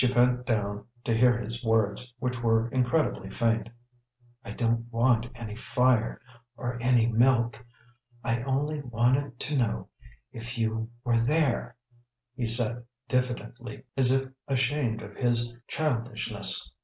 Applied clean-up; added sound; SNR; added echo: none; none; none; none.